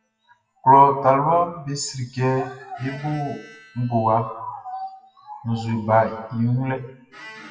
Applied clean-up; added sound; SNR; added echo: classical method WPE with log-MMSE.